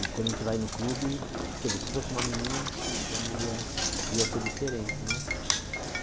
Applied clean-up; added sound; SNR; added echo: none; Knock; -2 dB; none.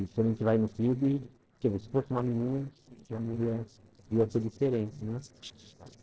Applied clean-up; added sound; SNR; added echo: neural separator model SepFormer DNS4.